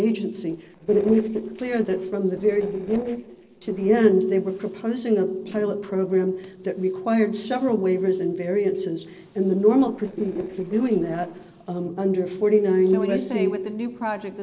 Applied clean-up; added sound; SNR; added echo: neural separator model SepFormer DNS4.